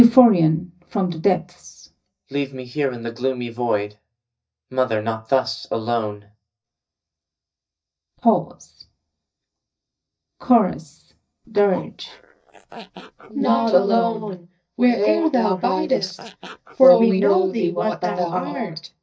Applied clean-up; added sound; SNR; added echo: neural mask model DeepFilterNet 3.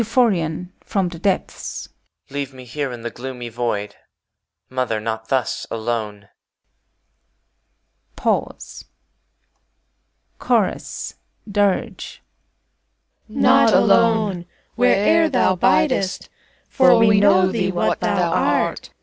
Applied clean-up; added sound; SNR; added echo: none; none; none; none.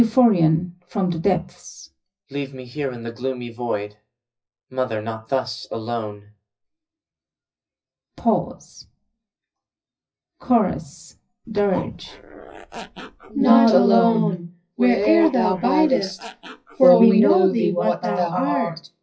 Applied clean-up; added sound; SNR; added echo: classical method WPE with log-MMSE.